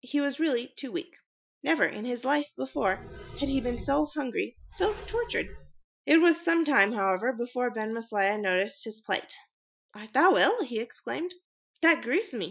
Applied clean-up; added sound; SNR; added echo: classical method Wiener filter.